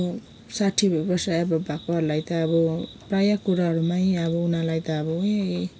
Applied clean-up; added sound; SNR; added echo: none; none; none; none.